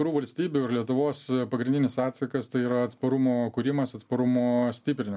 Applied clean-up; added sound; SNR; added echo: none; none; none; none.